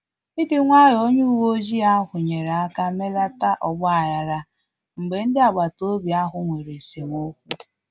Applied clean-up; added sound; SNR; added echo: none; none; none; none.